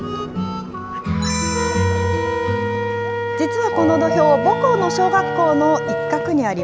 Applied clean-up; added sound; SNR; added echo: none; Wind instrument, woodwind instrument; 6 dB; none.